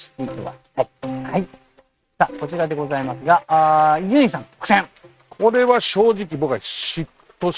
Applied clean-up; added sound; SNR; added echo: neural mask model RNNoise.